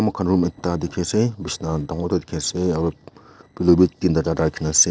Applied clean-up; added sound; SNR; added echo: neural separator model SepFormer DNS4.